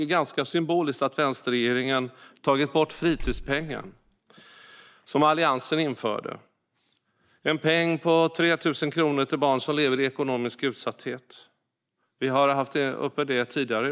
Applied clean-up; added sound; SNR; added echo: neural mask model DeepFilterNet 3.